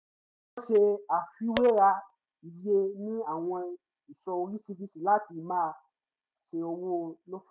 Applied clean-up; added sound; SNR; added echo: none; Tap / Glass; 5 dB; none.